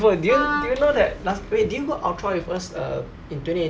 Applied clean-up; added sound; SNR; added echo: none; Wind instrument, woodwind instrument; 4 dB; none.